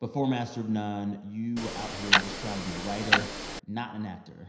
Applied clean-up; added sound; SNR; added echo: none; Tick-tock; -4 dB; reverberation time 0.9 s.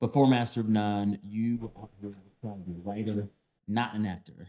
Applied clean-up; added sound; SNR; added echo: neural mask model DeepFilterNet 3.